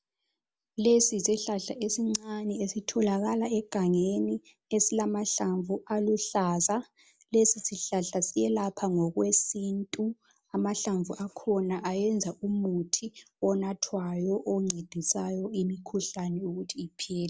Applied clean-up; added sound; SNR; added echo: none; none; none; none.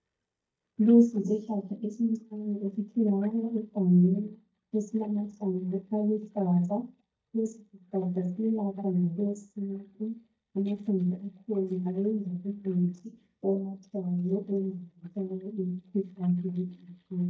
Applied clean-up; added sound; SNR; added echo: neural mask model DeepFilterNet 3.